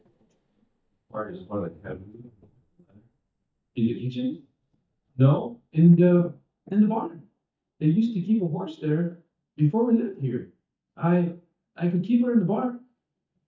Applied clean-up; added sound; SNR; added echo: neural mask model DeepFilterNet 3.